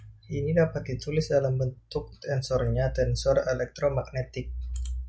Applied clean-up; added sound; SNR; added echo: none; none; none; none.